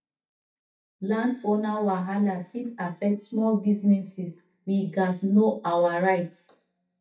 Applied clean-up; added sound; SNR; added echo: neural mask model DeepFilterNet 3.